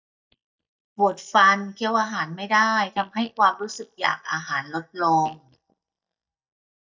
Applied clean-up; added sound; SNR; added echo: neural mask model DeepFilterNet 3.